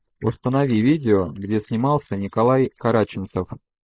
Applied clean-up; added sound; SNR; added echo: neural mask model Resemble Enhance denoiser.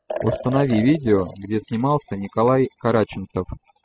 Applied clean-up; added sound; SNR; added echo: classical method spectral subtraction.